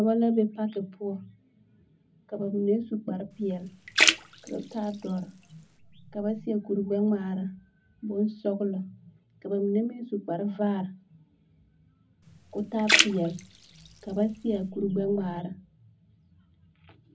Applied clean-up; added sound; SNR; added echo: none; Splash, splatter; 0 dB; reverberation time 0.4 s.